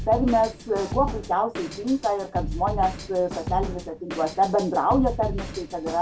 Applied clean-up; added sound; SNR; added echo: none; Drum kit; 8 dB; none.